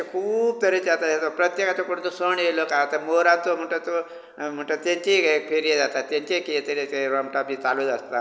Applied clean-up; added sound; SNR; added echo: none; none; none; none.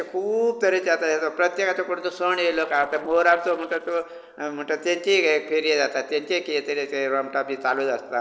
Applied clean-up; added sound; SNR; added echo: neural separator model SepFormer DNS4.